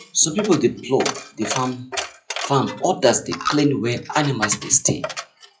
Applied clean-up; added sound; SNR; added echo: classical method WPE with log-MMSE.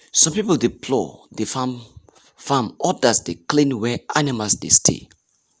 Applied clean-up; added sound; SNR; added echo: none; none; none; none.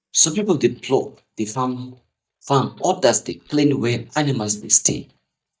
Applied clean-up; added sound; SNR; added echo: neural mask model DeepFilterNet 3.